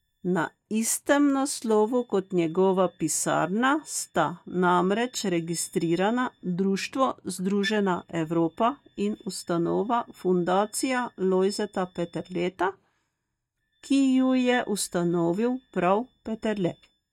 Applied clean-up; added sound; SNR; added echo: neural mask model DeepFilterNet 3.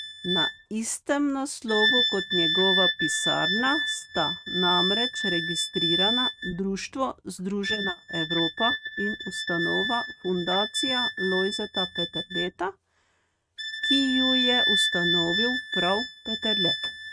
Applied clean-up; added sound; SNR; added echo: neural mask model RNNoise.